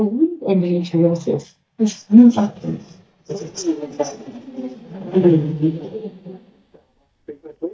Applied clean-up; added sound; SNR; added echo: neural mask model DeepFilterNet 3.